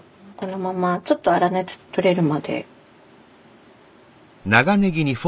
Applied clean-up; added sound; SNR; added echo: none; none; none; none.